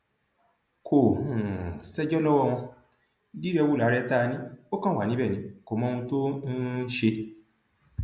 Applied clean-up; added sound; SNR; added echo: none; none; none; none.